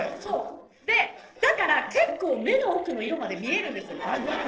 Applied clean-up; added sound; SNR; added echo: neural separator model SepFormer DNS4.